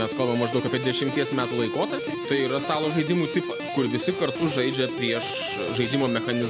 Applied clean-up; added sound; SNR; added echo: none; Guitar; 5 dB; none.